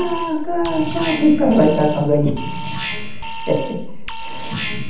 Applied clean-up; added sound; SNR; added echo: none; Alarm; 5 dB; reverberation time 0.8 s.